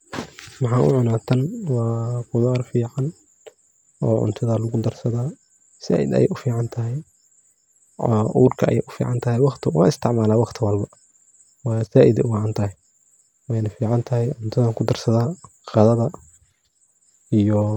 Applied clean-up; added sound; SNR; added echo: none; none; none; none.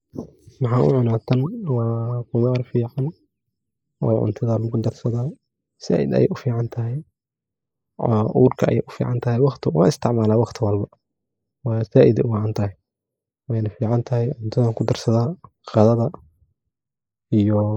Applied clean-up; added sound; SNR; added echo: neural mask model Resemble Enhance denoiser.